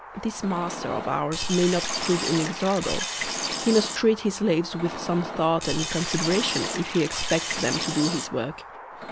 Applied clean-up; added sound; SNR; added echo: none; Liquid; 5 dB; none.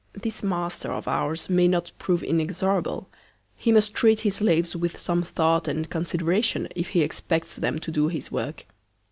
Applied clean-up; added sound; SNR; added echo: none; none; none; none.